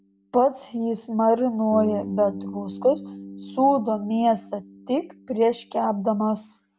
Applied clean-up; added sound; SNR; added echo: none; Bass guitar; 16 dB; none.